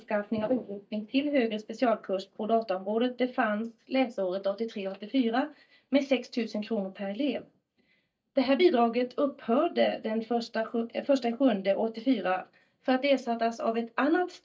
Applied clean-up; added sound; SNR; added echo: neural mask model DeepFilterNet 3.